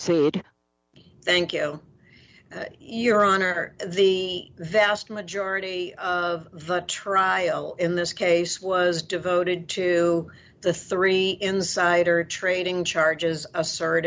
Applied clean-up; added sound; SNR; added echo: none; none; none; none.